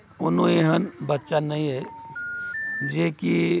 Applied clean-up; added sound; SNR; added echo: none; Telephone; 9 dB; none.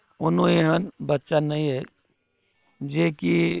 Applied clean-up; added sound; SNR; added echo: neural separator model SepFormer WHAM!.